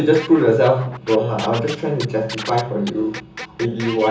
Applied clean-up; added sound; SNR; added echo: none; Scratching (performance technique); 15 dB; reverberation time 0.7 s.